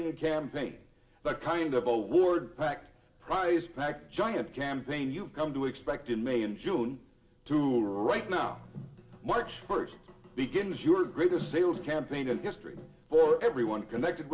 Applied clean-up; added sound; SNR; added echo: none; none; none; reverberation time 0.5 s.